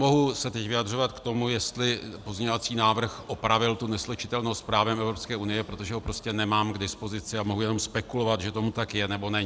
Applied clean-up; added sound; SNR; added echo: none; none; none; none.